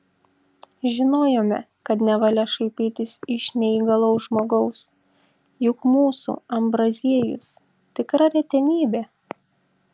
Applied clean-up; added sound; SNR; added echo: none; none; none; none.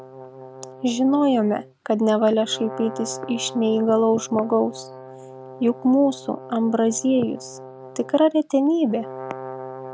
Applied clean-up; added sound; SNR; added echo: none; Brass instrument; 16 dB; none.